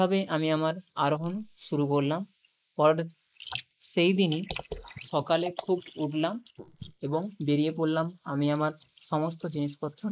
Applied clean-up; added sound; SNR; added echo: neural mask model Resemble Enhance denoiser.